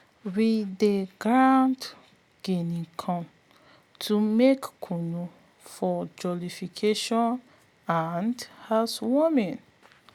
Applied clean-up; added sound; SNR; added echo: none; none; none; none.